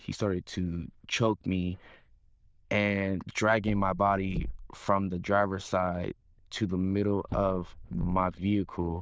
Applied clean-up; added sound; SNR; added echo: neural diffusion model UNIVERSE++.